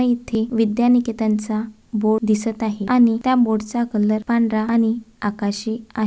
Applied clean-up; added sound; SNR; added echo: none; none; none; none.